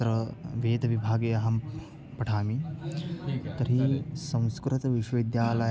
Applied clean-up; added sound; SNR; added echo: none; none; none; none.